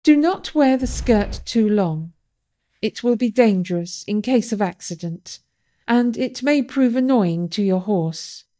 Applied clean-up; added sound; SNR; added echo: neural mask model DeepFilterNet 3.